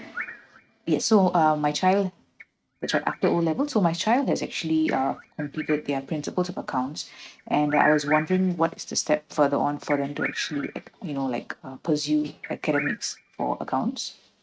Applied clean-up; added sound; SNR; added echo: neural mask model RNNoise.